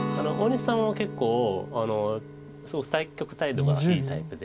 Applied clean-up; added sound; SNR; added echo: none; Guitar; 9 dB; none.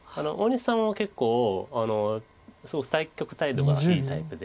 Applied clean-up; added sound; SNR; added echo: none; none; none; none.